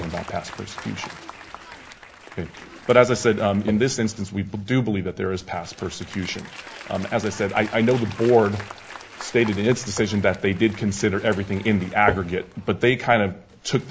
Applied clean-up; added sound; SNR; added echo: none; Applause / Crowd; 18 dB; none.